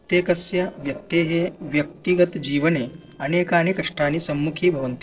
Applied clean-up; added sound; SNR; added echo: neural separator model SepFormer DNS4.